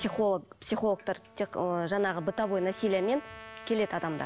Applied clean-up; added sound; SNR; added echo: none; Trumpet; 19 dB; none.